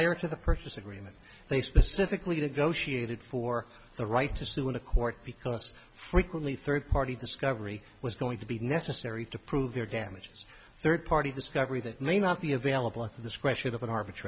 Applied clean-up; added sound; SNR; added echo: none; none; none; none.